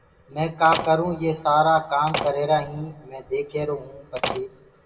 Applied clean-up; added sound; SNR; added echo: none; Slam; 8 dB; reverberation time 1.2 s.